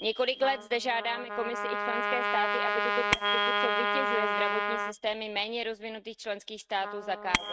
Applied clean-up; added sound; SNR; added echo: neural mask model RNNoise.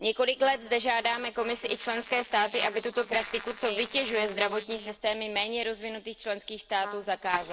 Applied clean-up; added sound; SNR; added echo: neural mask model Resemble Enhance denoiser.